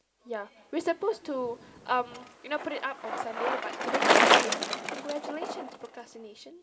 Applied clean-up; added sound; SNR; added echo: none; Bicycle; -5 dB; reverberation time 1.8 s.